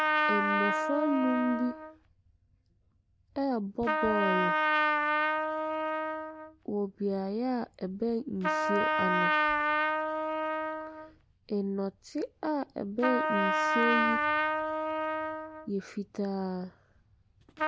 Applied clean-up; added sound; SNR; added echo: none; Trumpet; -3 dB; none.